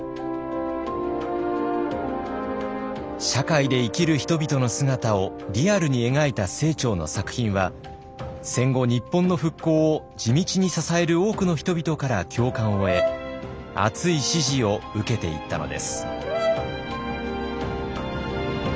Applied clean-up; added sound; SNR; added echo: none; Brass instrument; 6 dB; none.